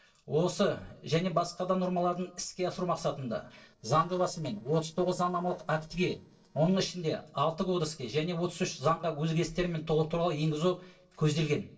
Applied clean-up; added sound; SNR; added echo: neural separator model SepFormer DNS4.